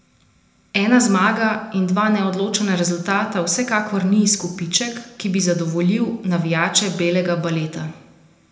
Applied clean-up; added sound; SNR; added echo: none; none; none; reverberation time 0.8 s.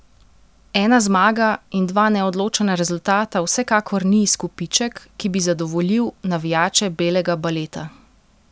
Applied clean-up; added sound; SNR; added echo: none; none; none; none.